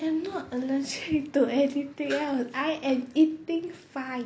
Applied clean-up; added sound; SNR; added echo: none; none; none; none.